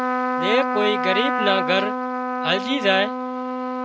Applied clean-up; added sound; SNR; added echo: none; Trumpet; 0 dB; none.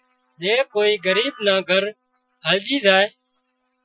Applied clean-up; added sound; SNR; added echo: classical method Wiener filter.